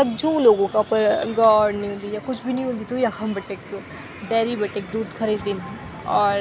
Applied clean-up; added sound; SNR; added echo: none; none; none; none.